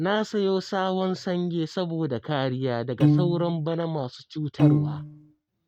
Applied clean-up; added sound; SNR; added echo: neural mask model RNNoise.